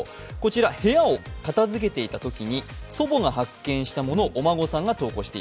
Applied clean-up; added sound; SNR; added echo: none; none; none; none.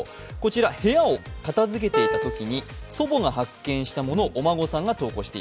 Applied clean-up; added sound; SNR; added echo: none; Piano; 3 dB; none.